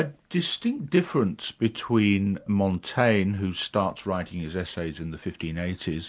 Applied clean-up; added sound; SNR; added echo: none; none; none; none.